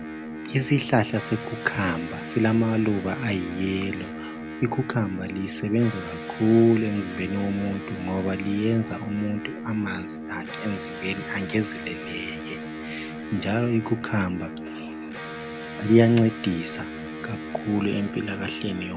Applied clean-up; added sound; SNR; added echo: none; Electric guitar; 9 dB; none.